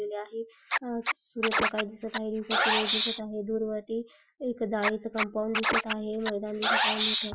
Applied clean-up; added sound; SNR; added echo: classical method Wiener filter.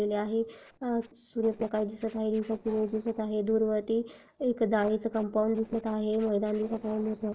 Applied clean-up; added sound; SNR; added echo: neural separator model SepFormer DNS4.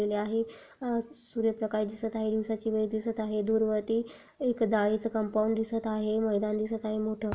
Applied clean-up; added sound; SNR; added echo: none; none; none; none.